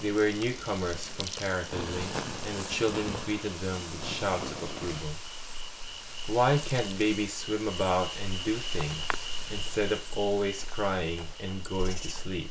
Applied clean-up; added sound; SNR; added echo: none; Insect; 3 dB; none.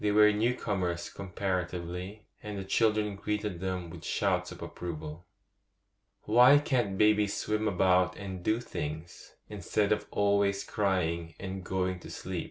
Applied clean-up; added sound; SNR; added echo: none; none; none; none.